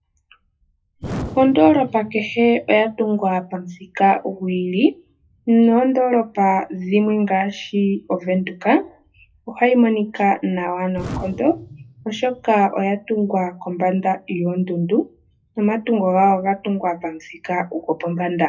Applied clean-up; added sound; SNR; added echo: classical method WPE with log-MMSE.